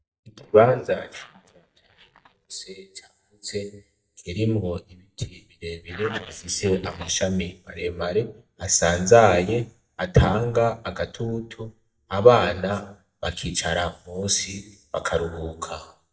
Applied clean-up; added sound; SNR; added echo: neural mask model DeepFilterNet 3.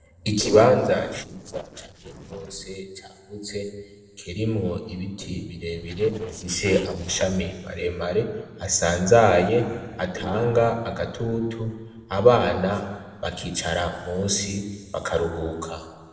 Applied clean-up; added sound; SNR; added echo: neural separator model SepFormer DNS4.